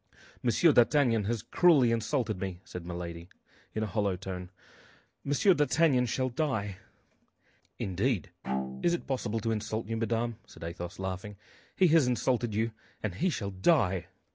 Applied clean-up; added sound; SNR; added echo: none; Bowed string instrument; 11 dB; none.